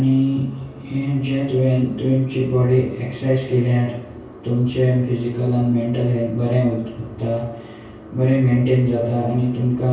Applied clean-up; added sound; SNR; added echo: none; none; none; reverberation time 0.6 s.